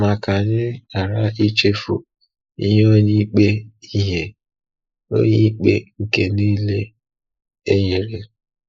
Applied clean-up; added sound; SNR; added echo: neural mask model Resemble Enhance denoiser.